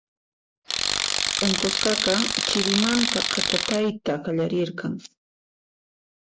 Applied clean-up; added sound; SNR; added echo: none; Tools; -3 dB; none.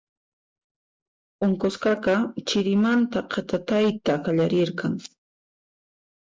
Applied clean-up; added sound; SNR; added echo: none; none; none; none.